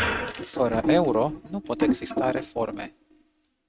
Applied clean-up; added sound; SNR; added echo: neural mask model RNNoise.